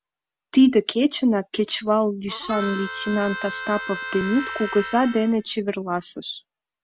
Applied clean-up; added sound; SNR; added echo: none; Harmonica; 9 dB; none.